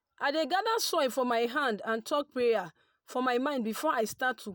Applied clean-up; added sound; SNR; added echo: none; none; none; none.